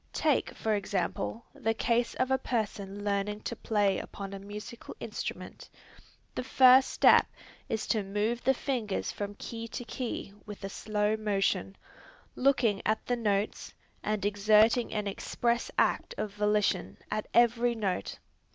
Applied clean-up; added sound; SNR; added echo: none; none; none; none.